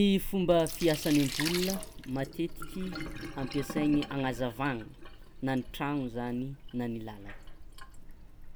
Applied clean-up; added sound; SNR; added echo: none; Sink (filling or washing); 9 dB; none.